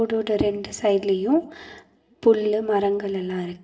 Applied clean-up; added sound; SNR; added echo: none; none; none; reverberation time 0.7 s.